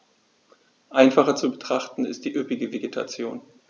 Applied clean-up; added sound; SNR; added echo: none; none; none; none.